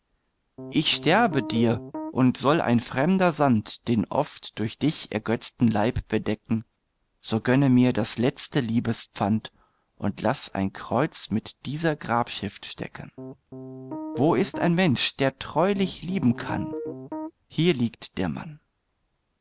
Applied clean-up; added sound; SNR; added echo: none; Piano; 10 dB; none.